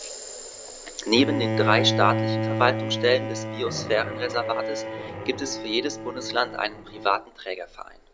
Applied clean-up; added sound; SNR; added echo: none; Bowed string instrument; 4 dB; none.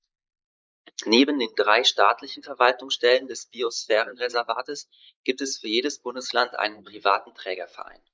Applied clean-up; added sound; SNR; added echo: neural mask model Resemble Enhance denoiser.